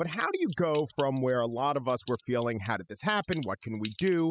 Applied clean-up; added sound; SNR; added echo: classical method spectral subtraction.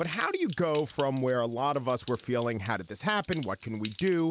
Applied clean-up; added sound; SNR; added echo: none; Stream; 20 dB; none.